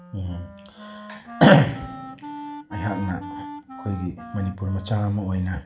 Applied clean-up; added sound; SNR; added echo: none; Wind instrument, woodwind instrument; 15 dB; reverberation time 0.4 s.